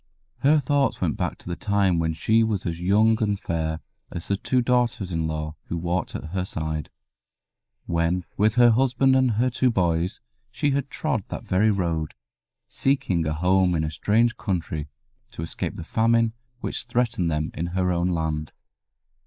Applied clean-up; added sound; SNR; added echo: neural mask model Resemble Enhance denoiser.